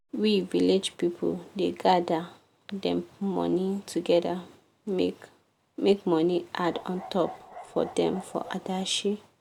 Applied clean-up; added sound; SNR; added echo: none; Bark; 17 dB; none.